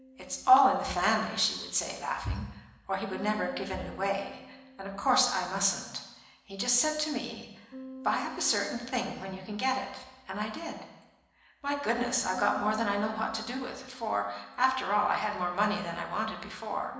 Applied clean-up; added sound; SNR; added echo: none; Bass guitar; 19 dB; reverberation time 1.0 s.